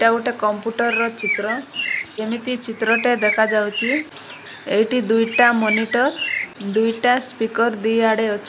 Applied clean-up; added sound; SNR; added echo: none; Bird; 7 dB; none.